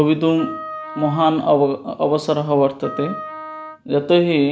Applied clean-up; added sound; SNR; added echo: none; Wind instrument, woodwind instrument; 14 dB; none.